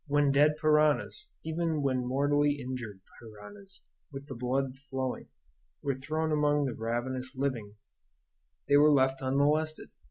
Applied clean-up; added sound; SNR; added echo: none; none; none; none.